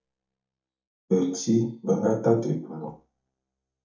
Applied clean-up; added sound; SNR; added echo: neural mask model DeepFilterNet 3.